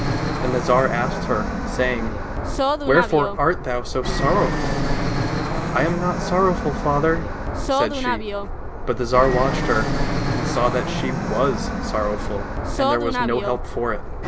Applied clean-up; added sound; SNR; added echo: none; Fixed-wing aircraft, airplane; 0 dB; none.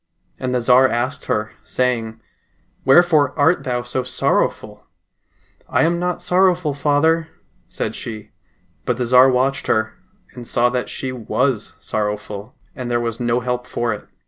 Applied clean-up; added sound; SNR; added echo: none; none; none; none.